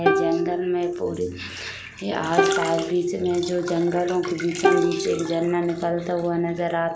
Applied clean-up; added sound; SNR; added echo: none; Plucked string instrument; 4 dB; none.